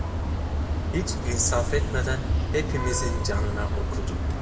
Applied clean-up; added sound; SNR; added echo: none; Vehicle horn, car horn, honking; -5 dB; reverberation time 1.3 s.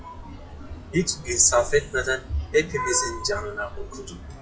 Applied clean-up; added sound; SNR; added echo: classical method WPE with log-MMSE.